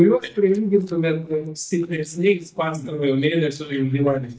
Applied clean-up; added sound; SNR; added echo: neural mask model DeepFilterNet 3.